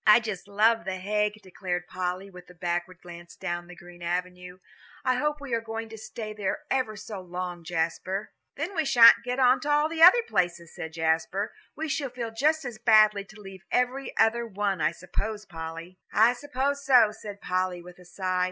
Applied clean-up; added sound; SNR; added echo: none; none; none; none.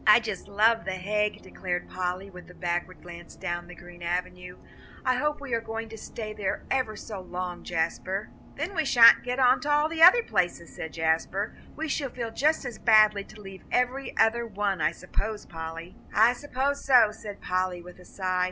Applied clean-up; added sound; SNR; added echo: none; Bus; 20 dB; none.